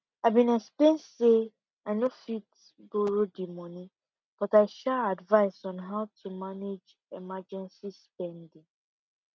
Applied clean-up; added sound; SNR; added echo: none; none; none; none.